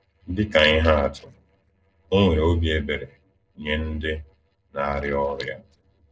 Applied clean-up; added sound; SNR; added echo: neural separator model SepFormer DNS4.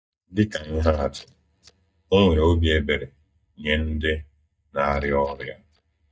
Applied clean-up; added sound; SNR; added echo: neural mask model DeepFilterNet 3.